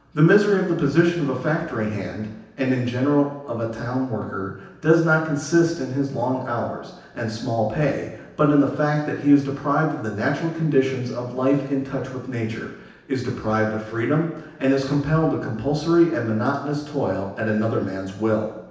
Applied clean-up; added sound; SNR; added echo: none; none; none; reverberation time 0.9 s.